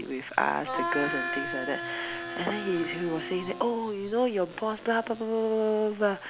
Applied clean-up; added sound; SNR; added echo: none; Harmonica; 5 dB; none.